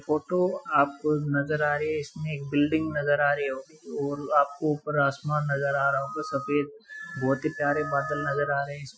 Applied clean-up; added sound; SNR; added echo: classical method Wiener filter.